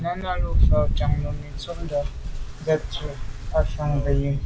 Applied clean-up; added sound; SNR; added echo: none; Rain; -4 dB; none.